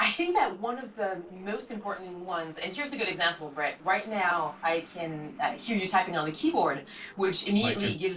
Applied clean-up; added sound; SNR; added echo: neural separator model SepFormer DNS4.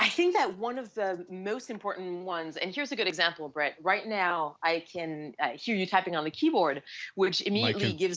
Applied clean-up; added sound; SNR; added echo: none; none; none; none.